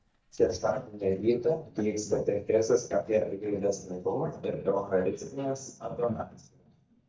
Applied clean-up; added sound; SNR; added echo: neural mask model DeepFilterNet 3.